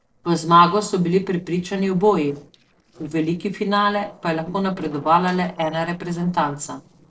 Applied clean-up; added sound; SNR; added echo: neural separator model SepFormer DNS4.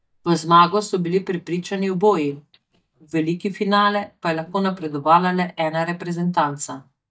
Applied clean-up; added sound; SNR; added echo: neural mask model DeepFilterNet 3.